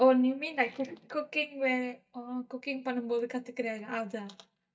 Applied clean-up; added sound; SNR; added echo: neural mask model DeepFilterNet 3.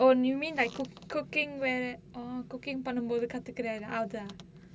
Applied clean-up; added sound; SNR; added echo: none; none; none; none.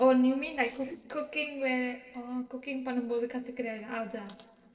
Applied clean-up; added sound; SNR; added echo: neural separator model SepFormer DNS4.